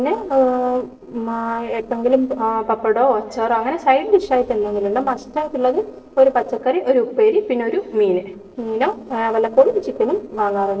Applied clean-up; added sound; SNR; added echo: neural separator model SepFormer DNS4.